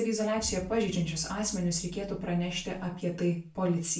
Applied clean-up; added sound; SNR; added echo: none; Explosion; 18 dB; reverberation time 0.3 s.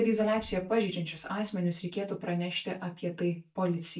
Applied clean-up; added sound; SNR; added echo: neural mask model DeepFilterNet 3.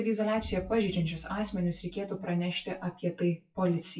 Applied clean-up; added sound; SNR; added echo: classical method WPE with log-MMSE.